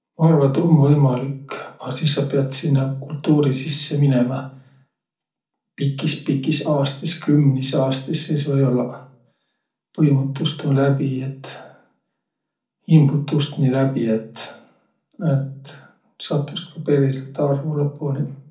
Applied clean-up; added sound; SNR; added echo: none; none; none; reverberation time 0.3 s.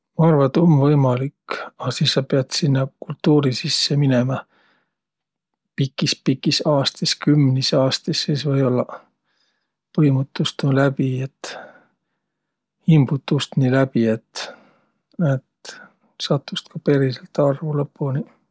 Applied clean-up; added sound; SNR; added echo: none; none; none; none.